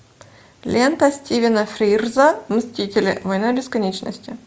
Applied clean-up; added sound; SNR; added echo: none; none; none; none.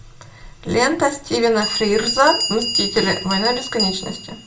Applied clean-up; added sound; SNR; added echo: none; Bell; 6 dB; reverberation time 0.2 s.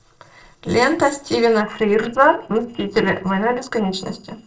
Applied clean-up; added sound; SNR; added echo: neural separator model SepFormer DNS4.